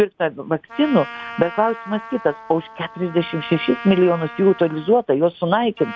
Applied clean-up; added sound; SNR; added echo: none; Trumpet; 16 dB; none.